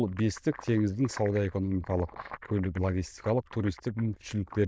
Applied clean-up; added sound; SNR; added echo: neural diffusion model UNIVERSE++.